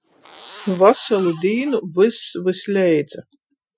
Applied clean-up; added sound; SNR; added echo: classical method Wiener filter.